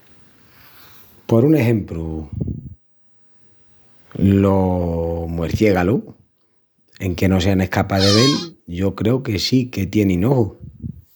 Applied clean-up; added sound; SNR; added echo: none; Squeak; 2 dB; none.